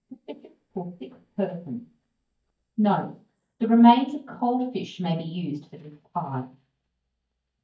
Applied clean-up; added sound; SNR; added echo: neural mask model DeepFilterNet 3.